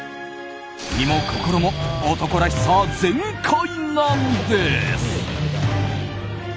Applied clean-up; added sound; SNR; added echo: none; none; none; none.